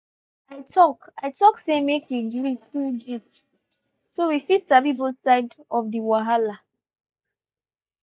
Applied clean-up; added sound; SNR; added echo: neural mask model DeepFilterNet 3.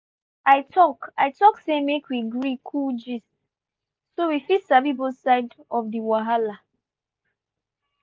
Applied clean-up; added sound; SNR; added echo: none; none; none; none.